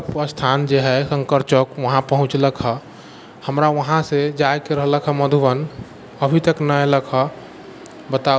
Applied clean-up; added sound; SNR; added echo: none; none; none; none.